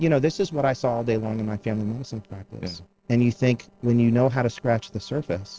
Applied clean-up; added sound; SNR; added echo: neural separator model SepFormer DNS4.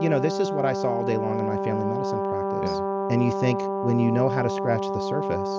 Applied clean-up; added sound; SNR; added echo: none; Brass instrument; 1 dB; none.